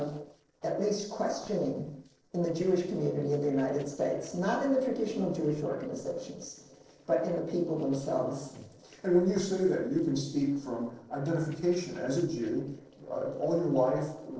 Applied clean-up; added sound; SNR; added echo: neural separator model SepFormer DNS4.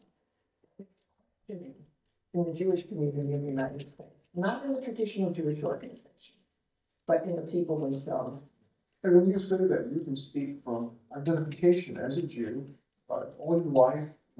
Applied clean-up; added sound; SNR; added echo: neural mask model DeepFilterNet 3.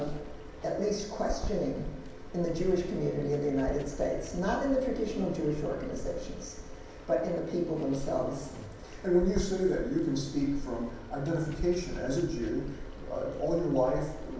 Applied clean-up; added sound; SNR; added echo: none; Water; 9 dB; reverberation time 0.9 s.